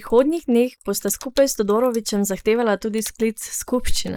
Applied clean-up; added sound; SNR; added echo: neural mask model Resemble Enhance denoiser.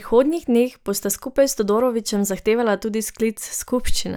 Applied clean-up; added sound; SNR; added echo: none; none; none; none.